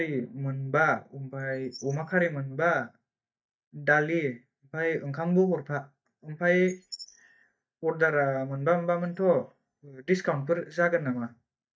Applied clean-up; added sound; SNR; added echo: neural mask model DeepFilterNet 3.